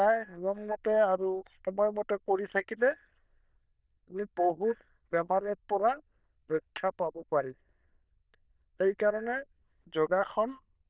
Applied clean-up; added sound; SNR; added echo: neural diffusion model UNIVERSE++.